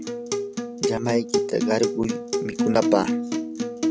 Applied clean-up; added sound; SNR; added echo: none; Acoustic guitar; 0 dB; none.